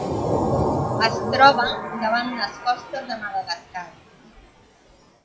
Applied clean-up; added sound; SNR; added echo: classical method WPE with log-MMSE.